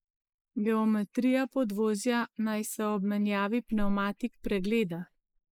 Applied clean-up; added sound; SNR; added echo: neural mask model Resemble Enhance denoiser.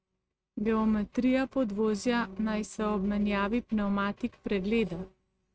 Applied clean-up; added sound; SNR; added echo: neural mask model RNNoise.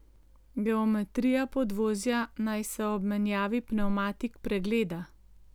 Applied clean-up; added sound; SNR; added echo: none; none; none; none.